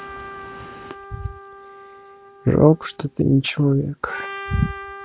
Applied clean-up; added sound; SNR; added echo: none; Trumpet; 15 dB; none.